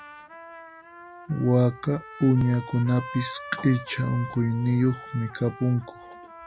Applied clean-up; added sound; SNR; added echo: none; Trumpet; 16 dB; none.